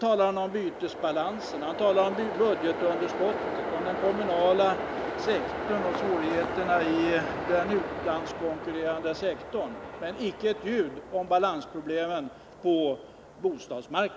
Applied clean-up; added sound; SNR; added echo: none; Train; 7 dB; none.